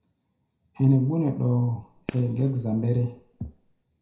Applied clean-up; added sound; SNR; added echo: none; Fireworks; 19 dB; reverberation time 0.4 s.